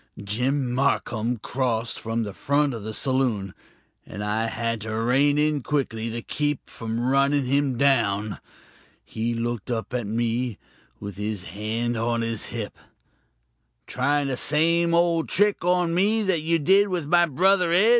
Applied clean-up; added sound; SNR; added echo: none; none; none; none.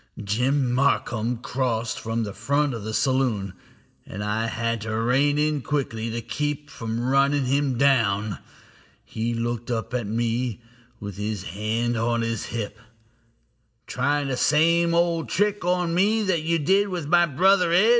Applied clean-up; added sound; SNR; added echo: none; none; none; reverberation time 0.7 s.